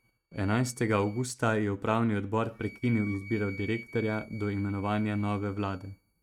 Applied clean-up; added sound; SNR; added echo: neural mask model RNNoise.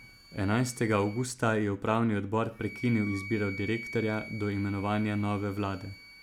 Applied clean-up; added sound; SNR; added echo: none; Wind instrument, woodwind instrument; 16 dB; none.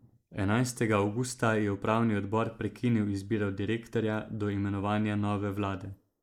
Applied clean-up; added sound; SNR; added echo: neural mask model Resemble Enhance denoiser.